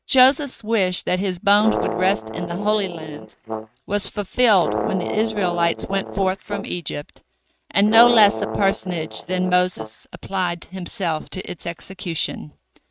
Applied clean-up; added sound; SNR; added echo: neural mask model RNNoise.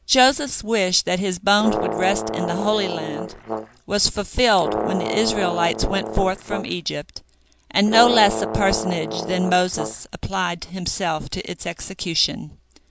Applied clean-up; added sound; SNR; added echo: none; Brass instrument; 6 dB; none.